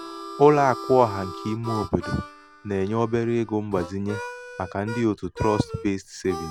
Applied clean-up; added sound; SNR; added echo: none; Harmonica; 12 dB; none.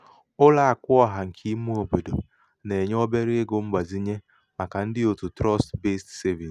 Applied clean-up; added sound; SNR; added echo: none; none; none; none.